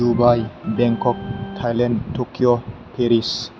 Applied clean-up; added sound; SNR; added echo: none; Organ; 15 dB; none.